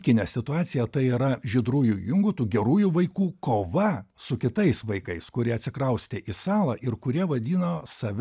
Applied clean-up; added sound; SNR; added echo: none; none; none; none.